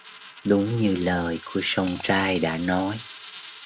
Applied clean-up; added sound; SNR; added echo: none; Fart + Coin (dropping); 17 dB; none.